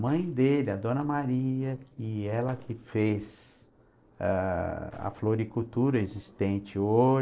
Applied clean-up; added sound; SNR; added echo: neural separator model SepFormer DNS4.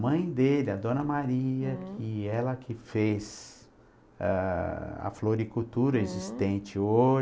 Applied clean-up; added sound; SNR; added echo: none; none; none; none.